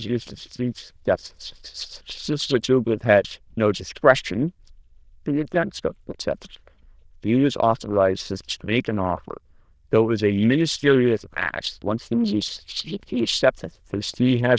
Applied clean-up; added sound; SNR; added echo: neural diffusion model UNIVERSE++.